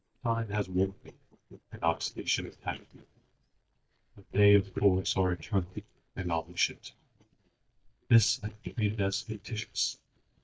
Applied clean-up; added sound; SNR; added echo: neural mask model DeepFilterNet 3.